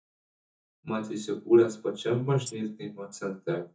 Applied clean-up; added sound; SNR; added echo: neural mask model DeepFilterNet 3.